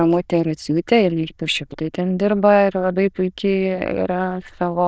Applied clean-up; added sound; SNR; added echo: neural diffusion model UNIVERSE++.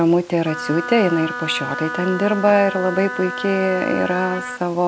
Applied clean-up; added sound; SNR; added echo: none; Wind instrument, woodwind instrument; 9 dB; none.